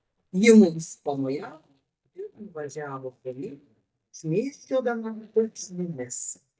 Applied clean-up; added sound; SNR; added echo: neural mask model DeepFilterNet 3.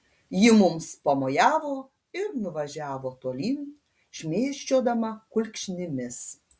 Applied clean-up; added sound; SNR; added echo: none; none; none; none.